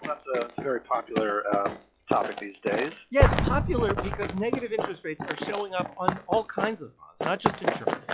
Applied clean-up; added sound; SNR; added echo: classical method log-MMSE.